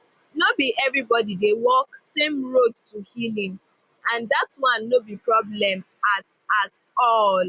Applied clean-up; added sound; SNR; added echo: none; none; none; none.